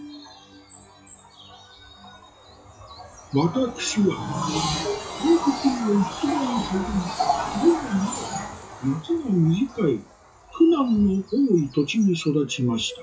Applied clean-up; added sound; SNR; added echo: classical method WPE with log-MMSE.